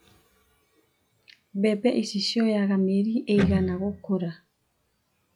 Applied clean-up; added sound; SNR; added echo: classical method log-MMSE.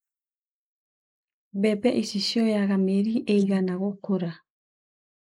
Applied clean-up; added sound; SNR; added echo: neural mask model Resemble Enhance denoiser.